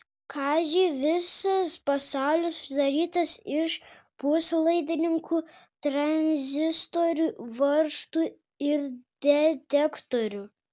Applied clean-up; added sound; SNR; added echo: none; none; none; none.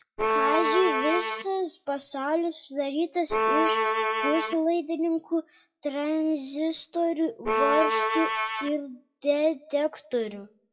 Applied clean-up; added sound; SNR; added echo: classical method WPE with log-MMSE.